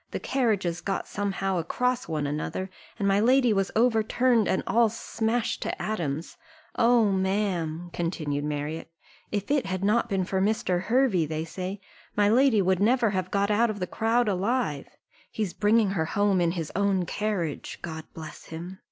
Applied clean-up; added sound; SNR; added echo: none; none; none; none.